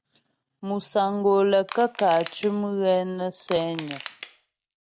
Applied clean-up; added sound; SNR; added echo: none; Crushing; 14 dB; none.